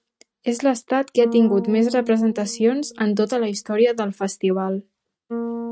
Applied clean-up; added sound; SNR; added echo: neural mask model RNNoise.